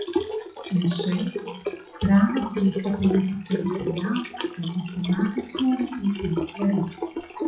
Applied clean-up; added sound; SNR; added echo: classical method WPE with log-MMSE.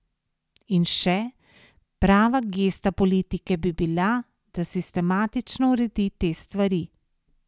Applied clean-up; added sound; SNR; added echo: none; none; none; none.